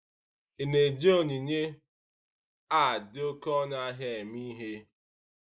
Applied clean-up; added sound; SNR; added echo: neural mask model Resemble Enhance denoiser.